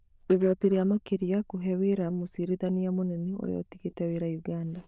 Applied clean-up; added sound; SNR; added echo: neural diffusion model UNIVERSE++.